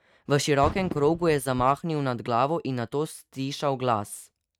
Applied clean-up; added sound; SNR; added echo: neural mask model RNNoise.